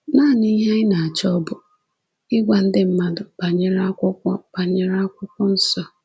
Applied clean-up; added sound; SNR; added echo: none; none; none; none.